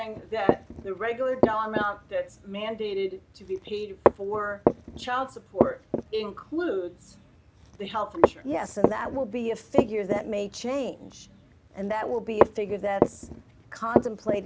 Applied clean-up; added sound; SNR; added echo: none; Walk, footsteps; -2 dB; none.